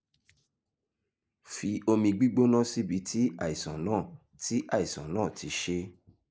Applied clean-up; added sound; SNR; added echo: neural mask model Resemble Enhance denoiser.